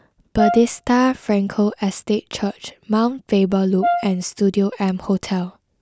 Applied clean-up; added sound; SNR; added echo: none; Brass instrument; 7 dB; none.